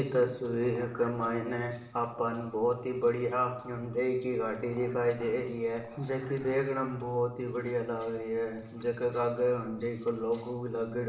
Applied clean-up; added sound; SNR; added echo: neural separator model SepFormer DNS4.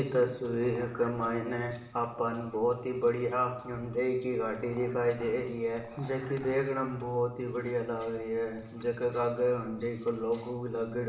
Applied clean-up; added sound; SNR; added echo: none; Dog; 19 dB; reverberation time 0.8 s.